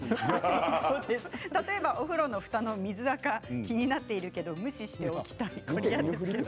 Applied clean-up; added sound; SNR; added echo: none; none; none; none.